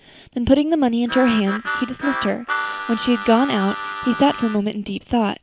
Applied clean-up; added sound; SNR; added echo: none; Harmonica; 8 dB; none.